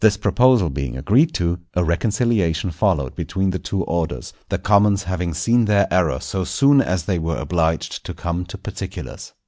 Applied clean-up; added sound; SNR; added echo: none; none; none; none.